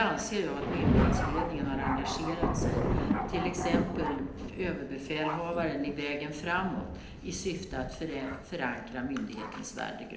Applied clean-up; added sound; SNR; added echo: none; Thunder; -1 dB; reverberation time 0.8 s.